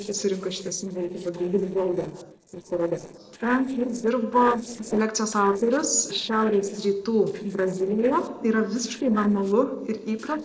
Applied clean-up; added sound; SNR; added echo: neural separator model SepFormer DNS4.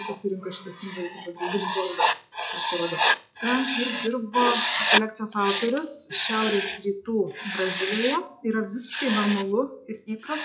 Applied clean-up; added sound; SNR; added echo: classical method WPE with log-MMSE.